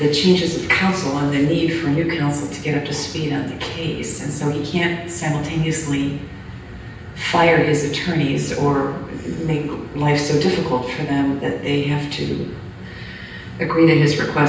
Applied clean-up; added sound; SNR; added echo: none; none; none; reverberation time 0.9 s.